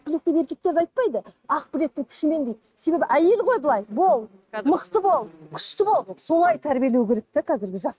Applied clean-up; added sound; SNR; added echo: neural mask model RNNoise.